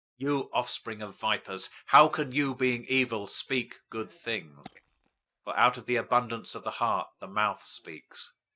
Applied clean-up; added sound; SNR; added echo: neural mask model DeepFilterNet 3.